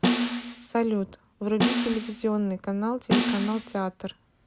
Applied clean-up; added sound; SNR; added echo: none; Snare drum; -1 dB; none.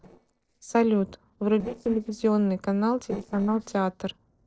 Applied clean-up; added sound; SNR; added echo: neural separator model SepFormer DNS4.